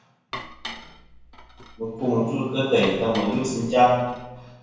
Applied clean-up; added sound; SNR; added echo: none; Dishes, pots, and pans; 15 dB; reverberation time 1.0 s.